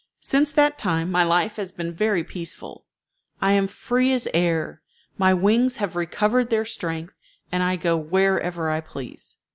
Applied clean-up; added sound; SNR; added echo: none; none; none; none.